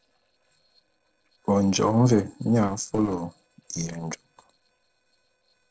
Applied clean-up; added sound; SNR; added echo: neural separator model SepFormer DNS4.